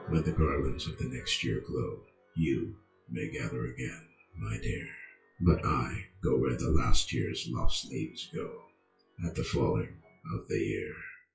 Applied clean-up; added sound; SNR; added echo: classical method WPE with log-MMSE.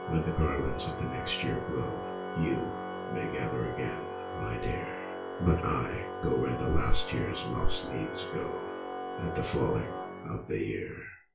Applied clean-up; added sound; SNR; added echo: none; Organ; 6 dB; reverberation time 0.2 s.